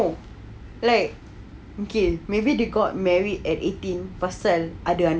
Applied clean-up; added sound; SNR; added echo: none; none; none; none.